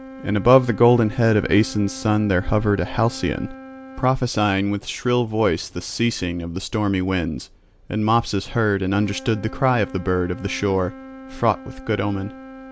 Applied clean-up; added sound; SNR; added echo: none; Wind instrument, woodwind instrument; 19 dB; none.